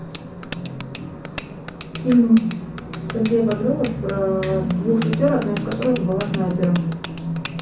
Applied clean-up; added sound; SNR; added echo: none; Bicycle bell; 4 dB; reverberation time 0.6 s.